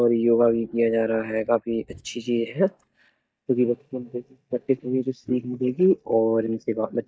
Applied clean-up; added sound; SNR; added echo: neural mask model DeepFilterNet 3.